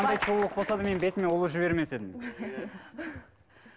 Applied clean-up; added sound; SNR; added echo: none; none; none; none.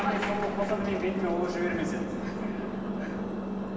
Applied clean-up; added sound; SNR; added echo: none; Engine; 1 dB; reverberation time 2.4 s.